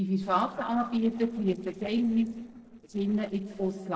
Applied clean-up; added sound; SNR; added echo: neural separator model SepFormer DNS4.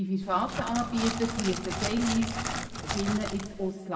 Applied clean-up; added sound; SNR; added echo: none; Crackle; 5 dB; reverberation time 2.1 s.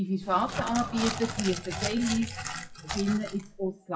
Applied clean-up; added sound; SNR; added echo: classical method WPE with log-MMSE.